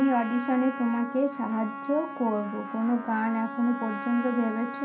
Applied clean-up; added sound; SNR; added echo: none; Trumpet; 10 dB; reverberation time 0.3 s.